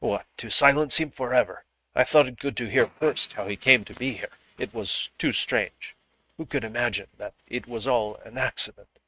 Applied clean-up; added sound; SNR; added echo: neural mask model RNNoise.